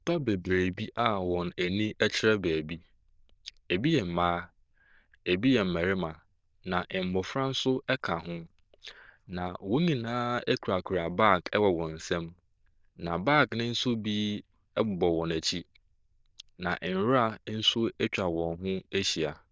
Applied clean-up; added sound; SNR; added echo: neural diffusion model UNIVERSE++.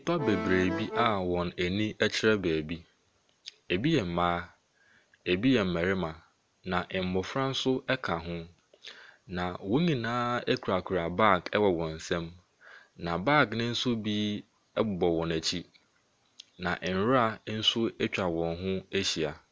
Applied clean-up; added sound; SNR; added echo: none; Accordion; 4 dB; none.